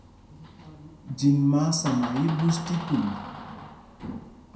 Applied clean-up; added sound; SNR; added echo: none; Door; 12 dB; reverberation time 0.6 s.